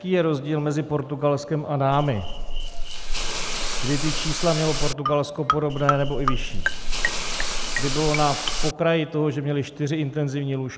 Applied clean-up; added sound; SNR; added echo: none; Marimba, xylophone + Hiss / Insect; -1 dB; none.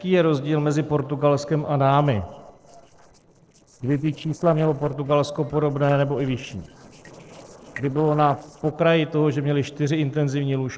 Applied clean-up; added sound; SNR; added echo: neural separator model SepFormer DNS4.